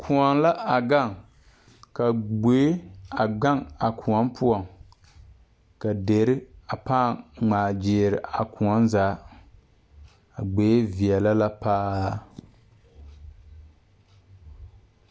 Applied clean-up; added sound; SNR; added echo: none; none; none; none.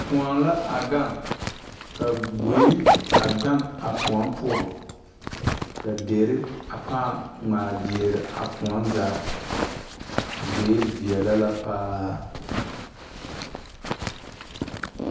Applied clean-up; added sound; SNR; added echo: none; Zipper (clothing); 2 dB; reverberation time 0.9 s.